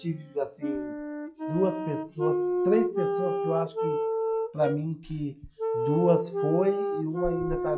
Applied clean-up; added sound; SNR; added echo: classical method log-MMSE.